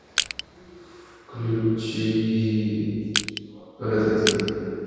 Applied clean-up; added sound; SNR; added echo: none; Crushing; 3 dB; reverberation time 2.2 s.